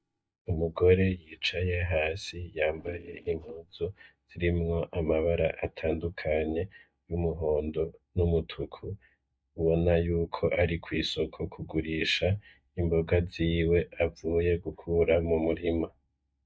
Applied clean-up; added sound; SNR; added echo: neural mask model DeepFilterNet 3.